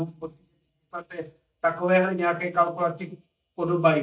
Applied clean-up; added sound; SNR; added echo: neural mask model DeepFilterNet 3.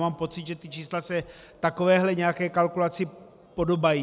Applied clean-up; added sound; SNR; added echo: none; none; none; none.